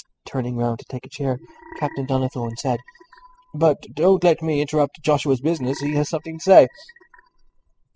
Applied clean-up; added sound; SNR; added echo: classical method spectral subtraction.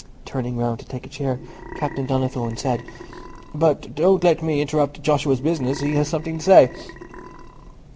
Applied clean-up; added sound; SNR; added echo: none; Burping, eructation; 18 dB; none.